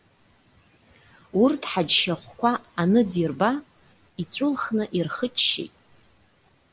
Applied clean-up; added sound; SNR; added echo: none; none; none; none.